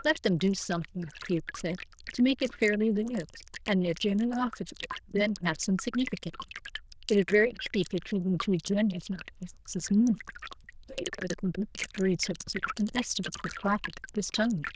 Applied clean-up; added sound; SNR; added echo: neural diffusion model UNIVERSE++.